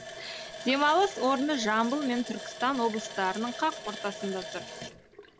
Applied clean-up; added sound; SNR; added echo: none; Water tap, faucet; 11 dB; none.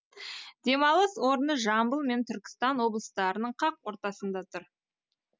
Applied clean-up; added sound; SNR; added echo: none; none; none; none.